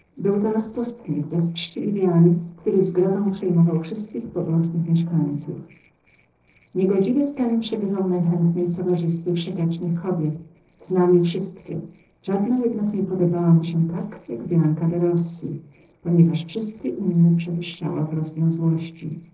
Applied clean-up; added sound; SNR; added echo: neural separator model SepFormer DNS4.